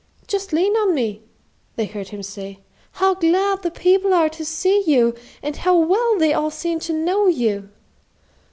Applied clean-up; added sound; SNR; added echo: none; none; none; none.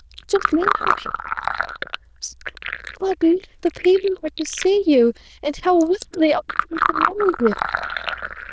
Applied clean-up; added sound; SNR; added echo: neural diffusion model UNIVERSE++.